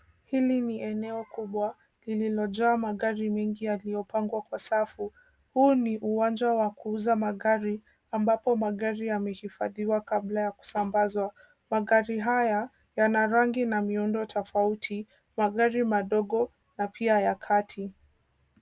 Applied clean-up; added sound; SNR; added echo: none; none; none; none.